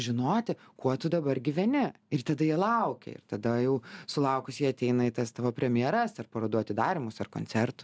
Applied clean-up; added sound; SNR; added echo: none; none; none; none.